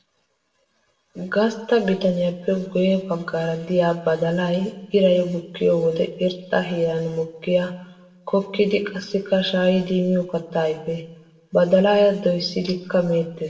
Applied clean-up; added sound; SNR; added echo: none; none; none; reverberation time 0.9 s.